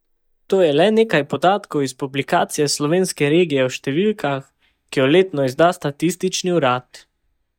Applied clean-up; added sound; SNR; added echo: neural mask model DeepFilterNet 3.